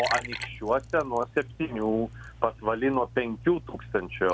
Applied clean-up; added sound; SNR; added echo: none; Liquid; 12 dB; none.